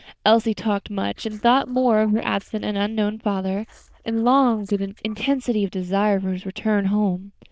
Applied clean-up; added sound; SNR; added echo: neural diffusion model UNIVERSE++.